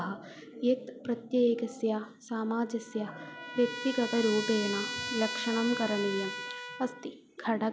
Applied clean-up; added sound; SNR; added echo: none; Trumpet; 9 dB; none.